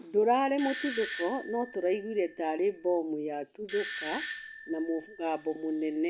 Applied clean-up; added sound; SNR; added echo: none; Doorbell; 0 dB; none.